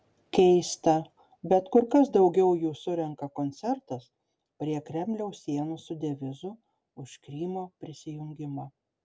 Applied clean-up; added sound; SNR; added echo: none; none; none; none.